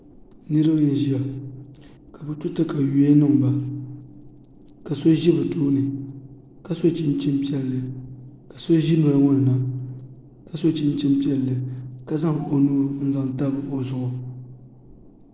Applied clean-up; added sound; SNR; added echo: none; Chime; 16 dB; none.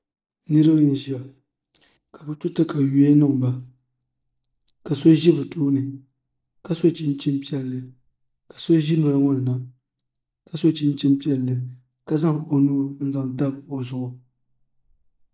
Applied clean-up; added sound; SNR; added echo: neural mask model DeepFilterNet 3.